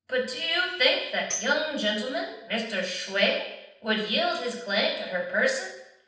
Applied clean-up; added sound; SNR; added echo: neural separator model SepFormer DNS4.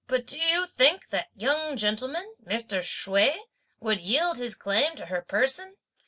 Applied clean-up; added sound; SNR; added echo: none; none; none; none.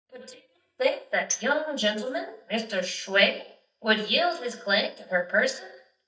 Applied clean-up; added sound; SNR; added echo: neural mask model DeepFilterNet 3.